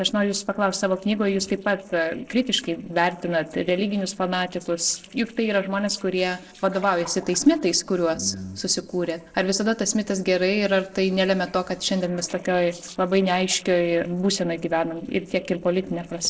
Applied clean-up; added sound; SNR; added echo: neural separator model SepFormer DNS4.